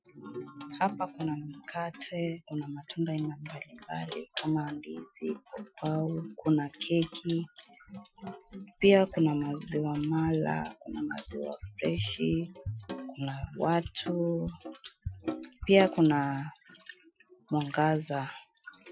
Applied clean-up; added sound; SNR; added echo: classical method Wiener filter.